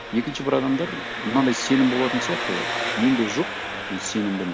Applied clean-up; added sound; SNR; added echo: none; Engine; 5 dB; none.